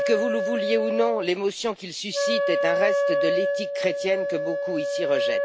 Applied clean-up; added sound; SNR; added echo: none; Wind instrument, woodwind instrument; -2 dB; none.